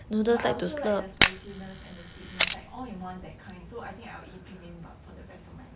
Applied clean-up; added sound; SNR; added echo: none; Camera; -1 dB; none.